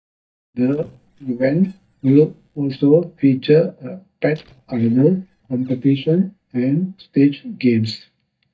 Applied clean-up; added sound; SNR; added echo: neural mask model DeepFilterNet 3.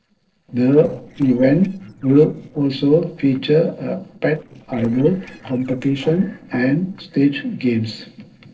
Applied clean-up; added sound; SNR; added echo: neural separator model SepFormer DNS4.